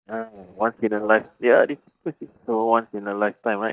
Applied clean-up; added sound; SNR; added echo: neural mask model DeepFilterNet 3.